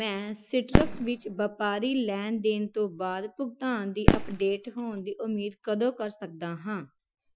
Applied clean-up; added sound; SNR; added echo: classical method Wiener filter.